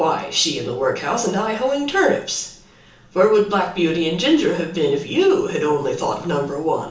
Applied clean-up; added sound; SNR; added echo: none; none; none; reverberation time 0.8 s.